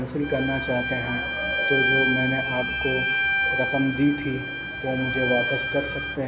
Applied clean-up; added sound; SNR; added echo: none; Bowed string instrument; 0 dB; none.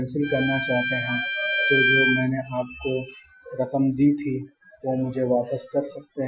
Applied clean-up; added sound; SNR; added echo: classical method Wiener filter.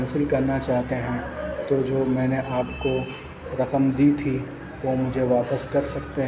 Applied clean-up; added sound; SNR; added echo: none; none; none; none.